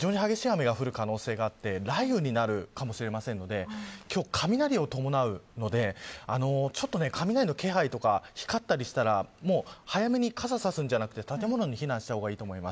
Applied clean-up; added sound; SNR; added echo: none; none; none; none.